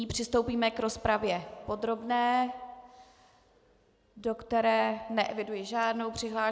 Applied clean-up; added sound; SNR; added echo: none; none; none; none.